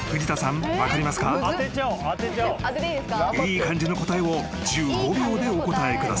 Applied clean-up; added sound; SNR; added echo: none; Marimba, xylophone; 15 dB; none.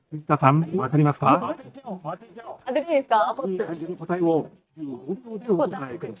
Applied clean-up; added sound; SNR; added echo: neural mask model DeepFilterNet 3.